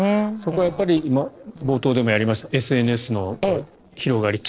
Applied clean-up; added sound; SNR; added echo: neural separator model SepFormer DNS4.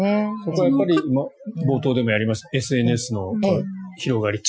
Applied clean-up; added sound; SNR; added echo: classical method Wiener filter.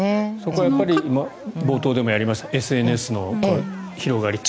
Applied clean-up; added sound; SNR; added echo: none; none; none; none.